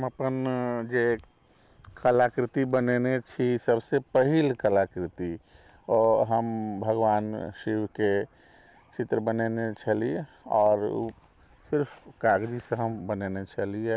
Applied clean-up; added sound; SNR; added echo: none; none; none; none.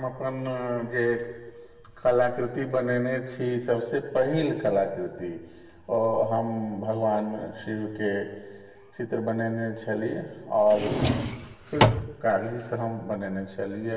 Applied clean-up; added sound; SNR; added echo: none; Drawer open or close; -2 dB; reverberation time 1.4 s.